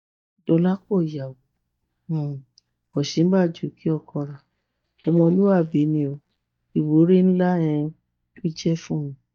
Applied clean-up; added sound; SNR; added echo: neural mask model DeepFilterNet 3.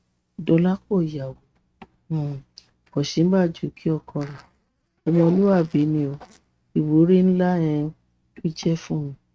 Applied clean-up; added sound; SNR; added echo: neural mask model RNNoise.